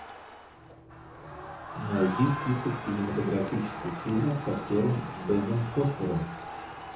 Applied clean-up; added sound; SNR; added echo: none; Crowd; 9 dB; reverberation time 0.6 s.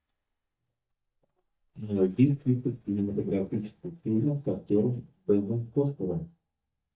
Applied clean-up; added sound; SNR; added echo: neural mask model DeepFilterNet 3.